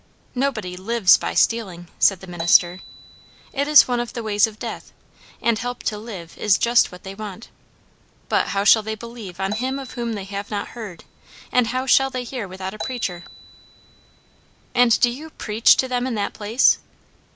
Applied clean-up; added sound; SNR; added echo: none; Marimba, xylophone; 13 dB; none.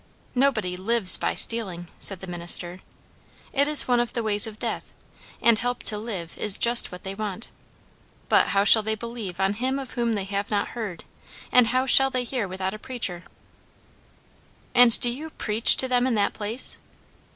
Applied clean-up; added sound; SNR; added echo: none; none; none; none.